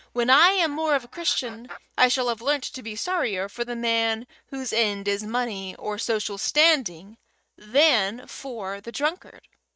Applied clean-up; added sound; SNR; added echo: neural mask model RNNoise.